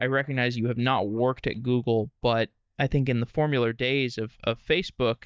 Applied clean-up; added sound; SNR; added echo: neural mask model DeepFilterNet 3.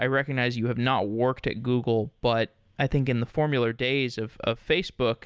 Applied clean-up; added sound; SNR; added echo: none; none; none; none.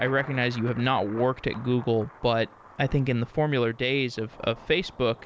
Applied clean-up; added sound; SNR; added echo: none; Thunder; 20 dB; none.